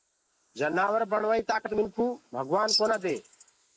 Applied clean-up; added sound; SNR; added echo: neural mask model Resemble Enhance denoiser.